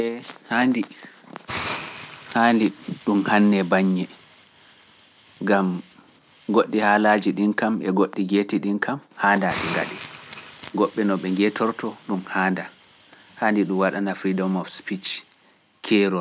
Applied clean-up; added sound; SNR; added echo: none; Hiss; 18 dB; none.